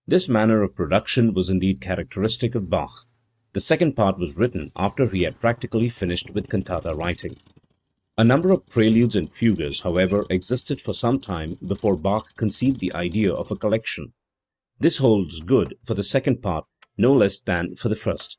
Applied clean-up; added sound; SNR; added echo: neural mask model RNNoise.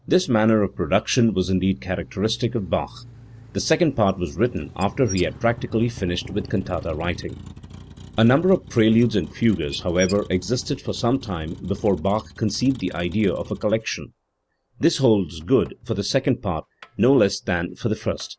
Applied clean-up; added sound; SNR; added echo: none; Squeak / Dishes, pots, and pans + Motor vehicle (road); 19 dB; none.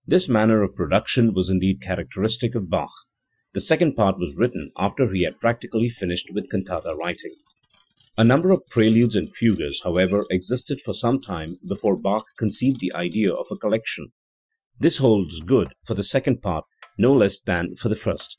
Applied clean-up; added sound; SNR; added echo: classical method Wiener filter.